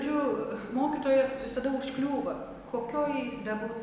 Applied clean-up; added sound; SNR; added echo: none; none; none; none.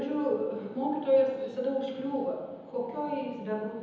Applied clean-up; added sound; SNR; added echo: none; none; none; reverberation time 0.7 s.